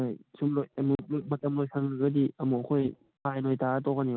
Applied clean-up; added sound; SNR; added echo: none; none; none; none.